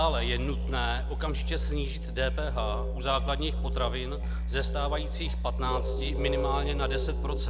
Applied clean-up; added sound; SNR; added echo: none; Musical instrument; -3 dB; none.